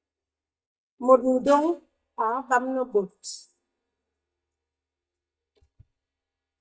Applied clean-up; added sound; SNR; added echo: neural mask model DeepFilterNet 3.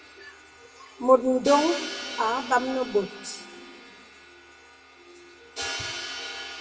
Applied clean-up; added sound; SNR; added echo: none; Crash cymbal; 10 dB; reverberation time 1.4 s.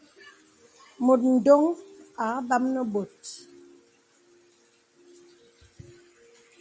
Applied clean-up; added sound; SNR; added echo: none; none; none; none.